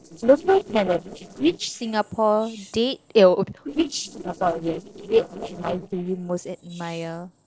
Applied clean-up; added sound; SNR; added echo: neural separator model SepFormer DNS4.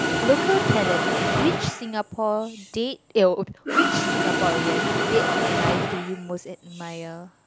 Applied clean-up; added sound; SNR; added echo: none; Mechanisms; -1 dB; none.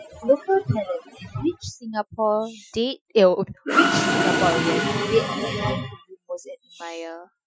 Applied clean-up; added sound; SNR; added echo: classical method Wiener filter.